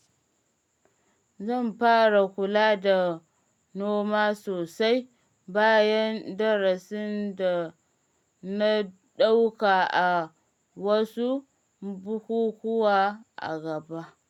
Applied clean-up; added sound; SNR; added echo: none; none; none; none.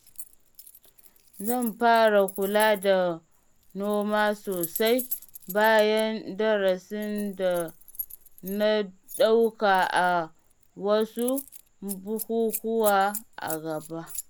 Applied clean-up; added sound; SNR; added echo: none; Keys jangling; 15 dB; none.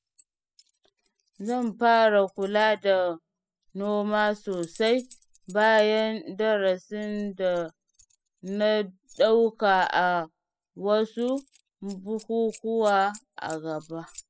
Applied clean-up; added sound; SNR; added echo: classical method spectral subtraction.